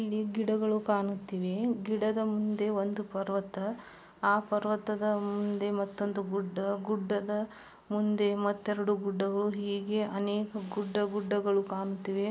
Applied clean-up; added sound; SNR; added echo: none; none; none; none.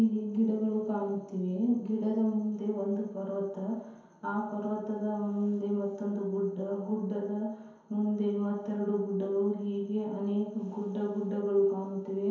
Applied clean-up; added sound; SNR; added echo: none; none; none; reverberation time 0.9 s.